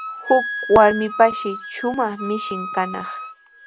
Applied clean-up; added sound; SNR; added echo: none; Wind instrument, woodwind instrument; 10 dB; none.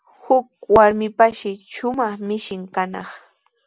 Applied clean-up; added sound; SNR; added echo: none; none; none; none.